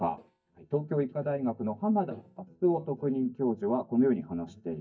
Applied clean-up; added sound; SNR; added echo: neural mask model DeepFilterNet 3.